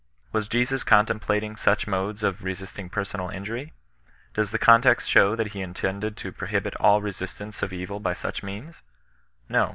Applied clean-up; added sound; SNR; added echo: none; none; none; none.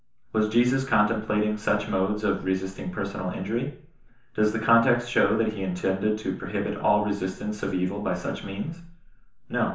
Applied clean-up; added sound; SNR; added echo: none; none; none; reverberation time 0.9 s.